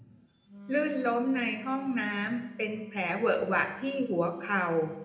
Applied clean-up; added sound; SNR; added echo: none; Wind instrument, woodwind instrument; 18 dB; reverberation time 0.8 s.